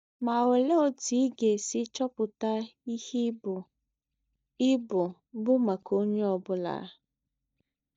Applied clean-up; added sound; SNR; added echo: neural mask model DeepFilterNet 3.